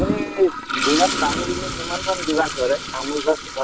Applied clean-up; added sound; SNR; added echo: none; Toilet flush; 3 dB; none.